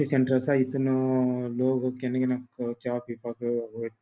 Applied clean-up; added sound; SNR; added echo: none; none; none; none.